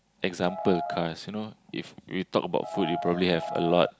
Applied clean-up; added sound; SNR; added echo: none; Piano; 5 dB; none.